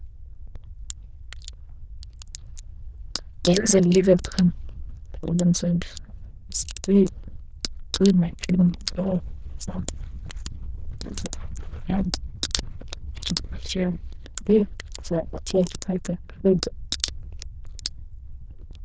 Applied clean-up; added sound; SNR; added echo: neural diffusion model UNIVERSE++.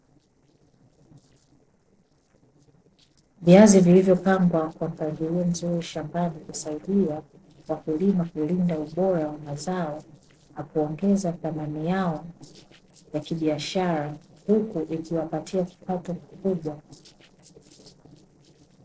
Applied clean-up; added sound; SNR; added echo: neural separator model SepFormer DNS4.